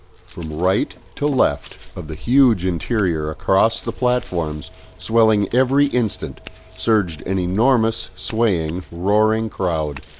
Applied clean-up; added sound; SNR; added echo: none; Scissors; 16 dB; none.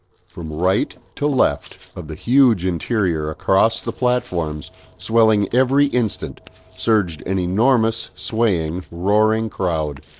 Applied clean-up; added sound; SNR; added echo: neural separator model SepFormer DNS4.